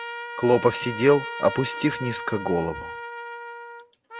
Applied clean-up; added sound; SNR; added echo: none; Trumpet; 10 dB; none.